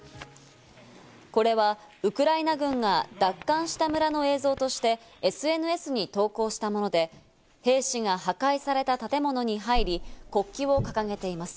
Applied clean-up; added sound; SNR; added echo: none; none; none; none.